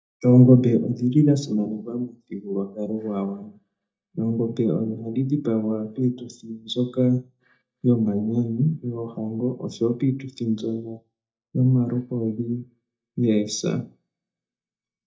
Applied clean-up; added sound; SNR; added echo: neural mask model DeepFilterNet 3.